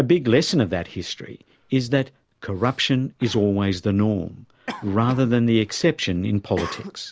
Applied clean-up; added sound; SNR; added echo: none; Cough; 19 dB; none.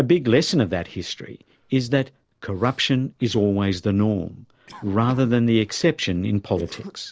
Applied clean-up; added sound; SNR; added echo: neural separator model SepFormer DNS4.